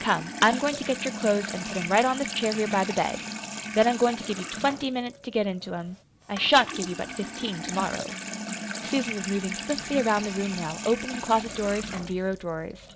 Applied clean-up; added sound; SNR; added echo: none; Sink (filling or washing) / Water tap, faucet; 8 dB; none.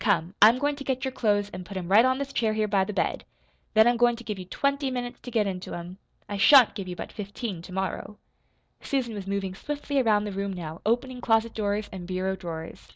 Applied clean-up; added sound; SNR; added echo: none; none; none; none.